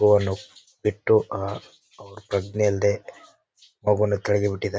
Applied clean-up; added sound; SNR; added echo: none; none; none; none.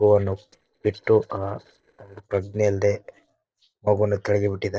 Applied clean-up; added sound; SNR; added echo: neural separator model SepFormer DNS4.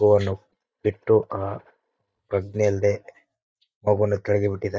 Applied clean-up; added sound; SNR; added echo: neural mask model DeepFilterNet 3.